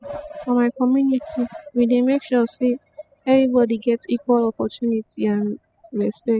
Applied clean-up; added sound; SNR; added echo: classical method spectral subtraction.